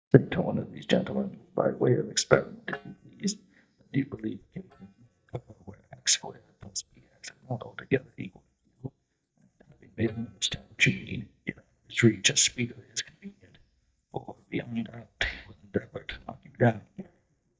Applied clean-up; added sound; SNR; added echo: neural mask model DeepFilterNet 3.